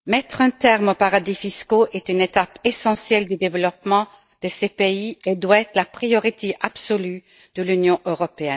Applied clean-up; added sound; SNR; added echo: neural mask model DeepFilterNet 3.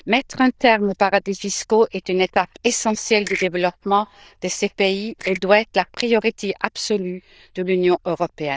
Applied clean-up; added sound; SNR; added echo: neural diffusion model UNIVERSE++.